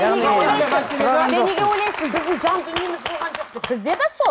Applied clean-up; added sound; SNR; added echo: none; none; none; none.